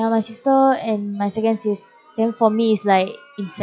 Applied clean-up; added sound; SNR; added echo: classical method log-MMSE.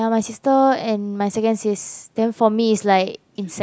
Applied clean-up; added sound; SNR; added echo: none; none; none; none.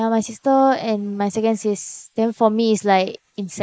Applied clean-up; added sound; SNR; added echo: neural mask model Resemble Enhance denoiser.